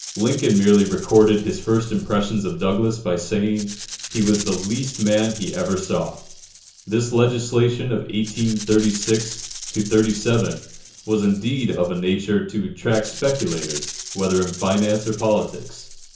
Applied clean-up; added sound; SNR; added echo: none; Rattle (instrument); 15 dB; reverberation time 0.6 s.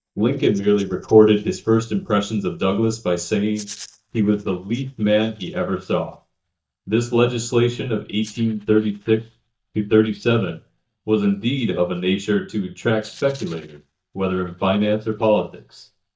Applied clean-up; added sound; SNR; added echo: neural mask model DeepFilterNet 3.